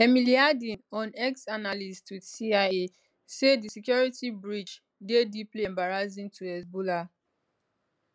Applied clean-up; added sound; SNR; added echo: none; none; none; none.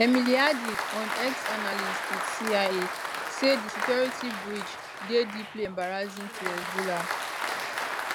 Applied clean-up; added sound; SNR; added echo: none; Applause; 3 dB; none.